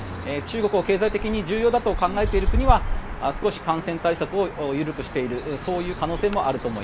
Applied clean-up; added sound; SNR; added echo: none; Bird; 4 dB; none.